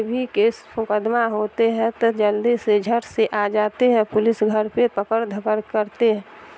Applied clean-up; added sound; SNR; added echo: none; none; none; none.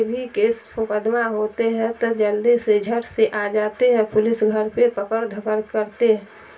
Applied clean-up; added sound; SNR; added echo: none; none; none; reverberation time 0.2 s.